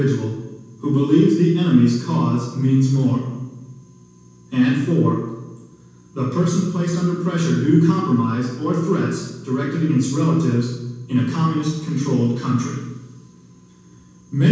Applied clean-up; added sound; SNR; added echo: none; none; none; reverberation time 1.2 s.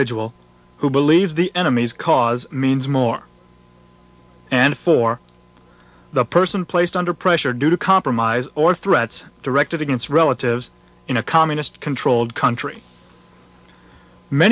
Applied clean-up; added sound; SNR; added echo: none; none; none; none.